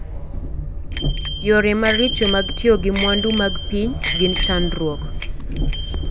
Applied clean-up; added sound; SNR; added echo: none; Train + Bicycle bell; 0 dB; none.